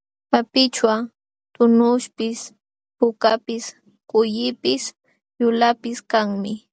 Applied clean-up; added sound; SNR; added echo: none; none; none; none.